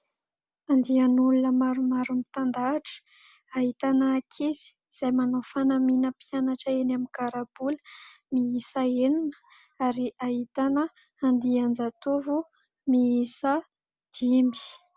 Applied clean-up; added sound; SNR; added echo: none; none; none; none.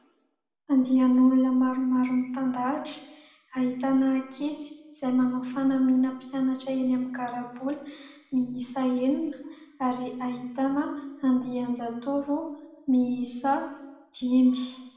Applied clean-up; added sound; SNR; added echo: none; none; none; reverberation time 0.9 s.